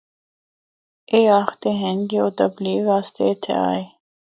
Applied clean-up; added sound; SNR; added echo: none; none; none; none.